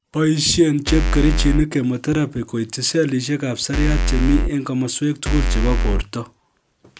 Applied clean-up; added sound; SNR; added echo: none; Bass drum / Keyboard (musical); -3 dB; none.